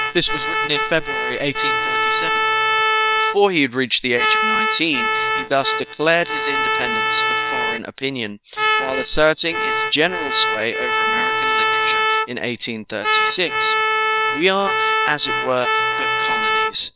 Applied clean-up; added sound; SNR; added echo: neural separator model SepFormer WHAM!.